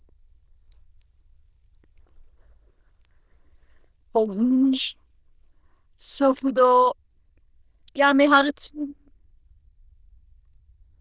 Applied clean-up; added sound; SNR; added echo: neural diffusion model UNIVERSE++.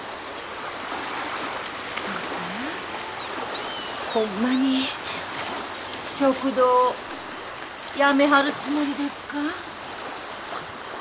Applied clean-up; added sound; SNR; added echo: none; Waves, surf; 6 dB; none.